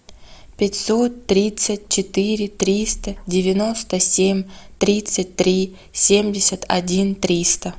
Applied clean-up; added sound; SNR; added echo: none; none; none; none.